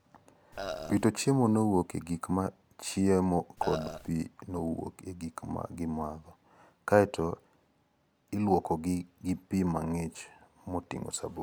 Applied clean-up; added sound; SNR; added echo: none; Burping, eructation; 7 dB; none.